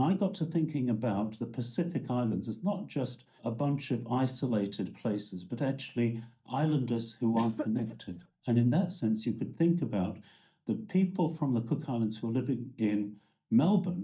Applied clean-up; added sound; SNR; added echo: neural mask model DeepFilterNet 3.